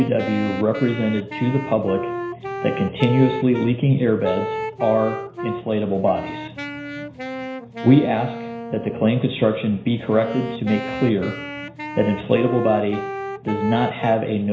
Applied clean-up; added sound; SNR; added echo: none; Wind instrument, woodwind instrument; 9 dB; reverberation time 0.5 s.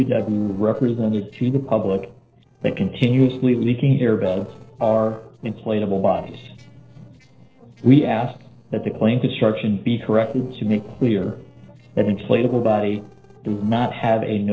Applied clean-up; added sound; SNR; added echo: neural separator model SepFormer DNS4.